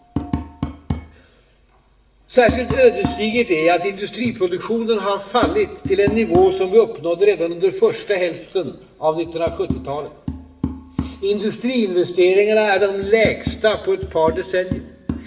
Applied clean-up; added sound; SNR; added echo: none; Tap; 11 dB; reverberation time 1.4 s.